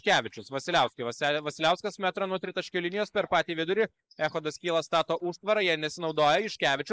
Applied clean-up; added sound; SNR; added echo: neural mask model Resemble Enhance denoiser.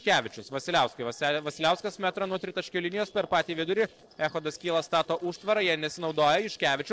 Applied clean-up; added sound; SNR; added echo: neural separator model SepFormer DNS4.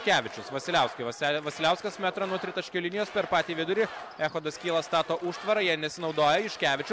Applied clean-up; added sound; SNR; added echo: none; none; none; none.